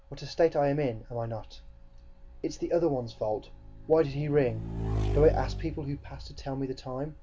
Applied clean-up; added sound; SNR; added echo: none; Motorcycle / Engine; 7 dB; none.